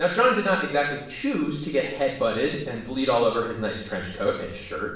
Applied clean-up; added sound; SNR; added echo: none; none; none; reverberation time 0.6 s.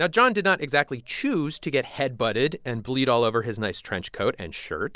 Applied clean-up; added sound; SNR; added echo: none; none; none; none.